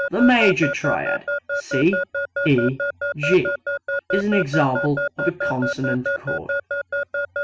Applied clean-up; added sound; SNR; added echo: neural mask model RNNoise.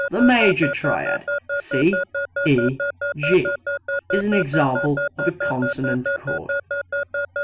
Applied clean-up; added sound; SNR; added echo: none; Alarm / Keyboard (musical); 3 dB; none.